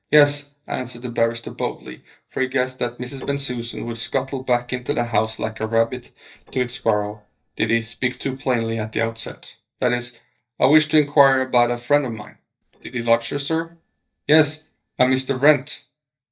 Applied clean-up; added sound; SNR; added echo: neural mask model DeepFilterNet 3.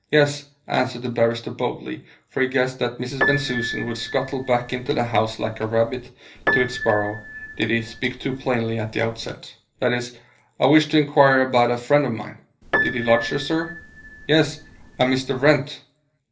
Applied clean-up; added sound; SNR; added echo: none; Piano; 8 dB; reverberation time 0.3 s.